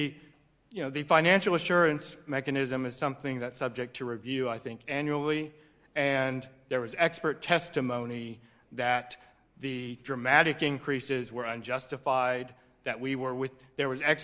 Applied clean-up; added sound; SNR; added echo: none; none; none; none.